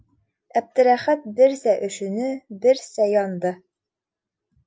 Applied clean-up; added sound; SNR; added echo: none; none; none; none.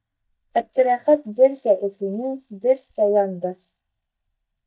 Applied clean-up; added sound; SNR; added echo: neural mask model DeepFilterNet 3.